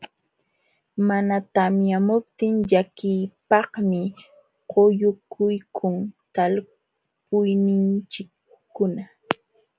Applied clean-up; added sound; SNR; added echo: none; none; none; none.